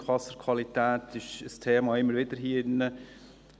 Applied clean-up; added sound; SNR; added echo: none; none; none; none.